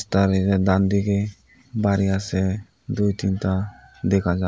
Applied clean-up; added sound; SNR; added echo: none; none; none; none.